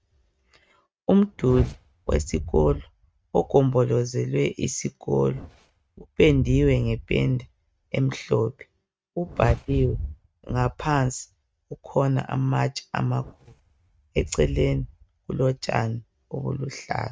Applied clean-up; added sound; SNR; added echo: neural mask model RNNoise.